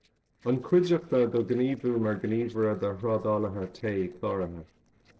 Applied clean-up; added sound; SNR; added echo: neural separator model SepFormer DNS4.